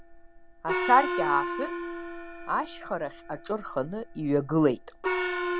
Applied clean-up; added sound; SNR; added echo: none; Gong; 4 dB; none.